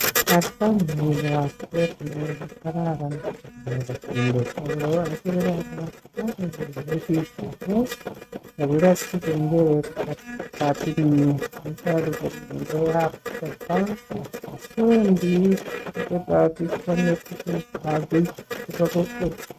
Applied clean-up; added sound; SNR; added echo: neural mask model RNNoise.